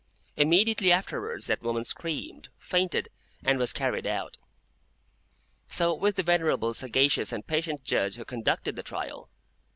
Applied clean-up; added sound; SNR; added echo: none; none; none; none.